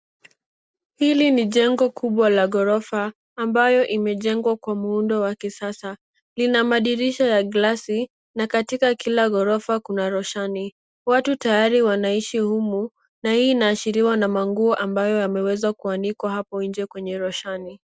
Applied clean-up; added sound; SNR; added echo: none; none; none; none.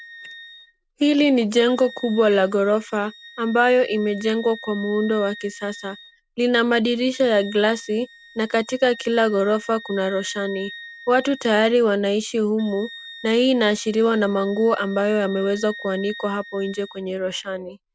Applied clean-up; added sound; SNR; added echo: none; Wind instrument, woodwind instrument; 19 dB; none.